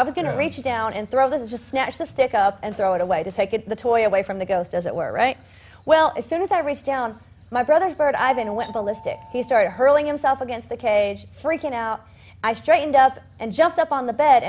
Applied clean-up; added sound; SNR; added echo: none; Doorbell; 18 dB; none.